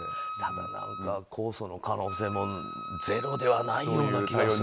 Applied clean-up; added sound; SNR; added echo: none; Wind instrument, woodwind instrument; 7 dB; none.